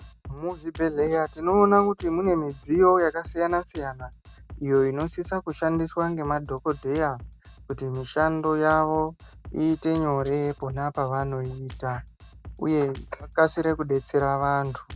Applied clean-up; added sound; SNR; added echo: none; Drum kit; 18 dB; none.